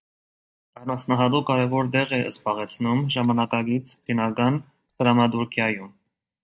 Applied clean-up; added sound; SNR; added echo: neural mask model DeepFilterNet 3.